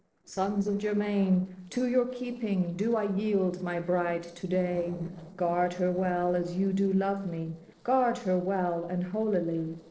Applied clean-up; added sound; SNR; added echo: neural separator model SepFormer DNS4.